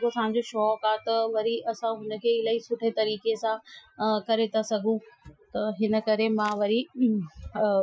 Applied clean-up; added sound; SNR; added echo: classical method Wiener filter.